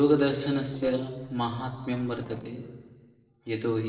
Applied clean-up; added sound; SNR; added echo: neural separator model SepFormer DNS4.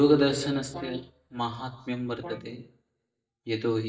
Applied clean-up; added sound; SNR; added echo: neural mask model DeepFilterNet 3.